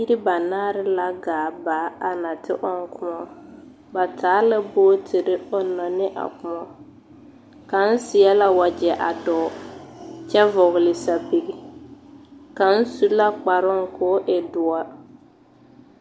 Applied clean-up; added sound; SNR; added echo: none; none; none; none.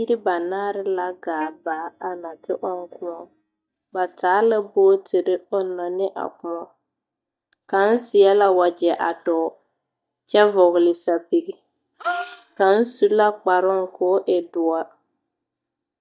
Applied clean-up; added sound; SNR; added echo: neural mask model DeepFilterNet 3.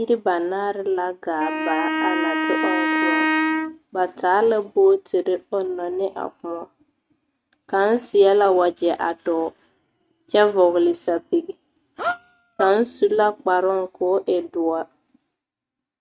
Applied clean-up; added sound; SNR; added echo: neural mask model RNNoise.